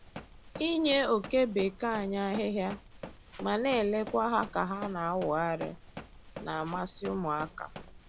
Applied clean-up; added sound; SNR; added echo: none; Run; 15 dB; none.